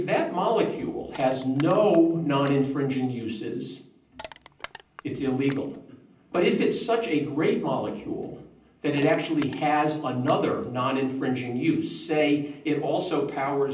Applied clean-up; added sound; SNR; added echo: none; Crushing; 19 dB; reverberation time 0.6 s.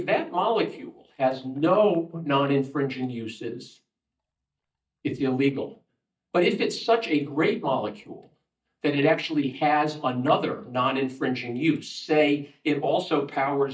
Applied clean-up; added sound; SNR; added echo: neural mask model DeepFilterNet 3.